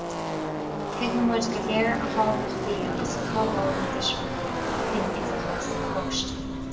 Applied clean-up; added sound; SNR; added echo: none; Car passing by / Race car, auto racing; -1 dB; reverberation time 1.5 s.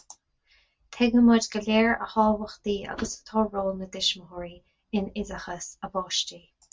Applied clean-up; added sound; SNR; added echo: none; none; none; none.